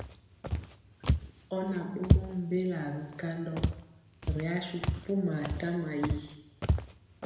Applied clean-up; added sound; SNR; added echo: none; Walk, footsteps; -2 dB; reverberation time 1.0 s.